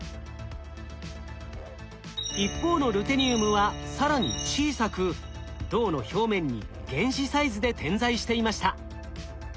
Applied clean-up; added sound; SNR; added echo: none; Musical instrument + Wind instrument, woodwind instrument; 12 dB; none.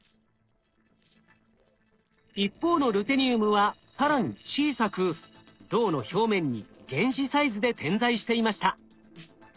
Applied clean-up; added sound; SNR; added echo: neural separator model SepFormer DNS4.